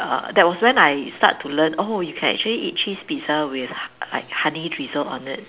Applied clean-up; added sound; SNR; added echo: none; none; none; none.